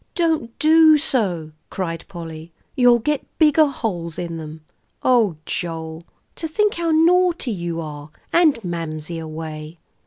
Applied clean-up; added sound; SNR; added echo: none; none; none; none.